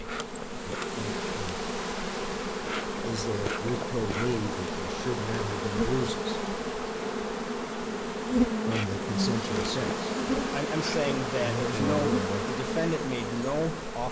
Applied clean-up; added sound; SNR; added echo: none; Insect; -3 dB; none.